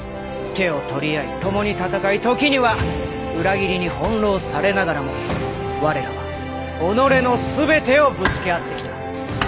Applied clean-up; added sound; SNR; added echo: none; none; none; none.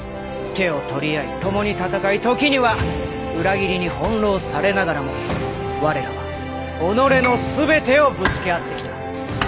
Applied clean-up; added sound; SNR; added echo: none; Piano; 13 dB; none.